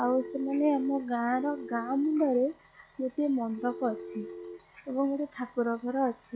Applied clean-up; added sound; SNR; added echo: classical method log-MMSE.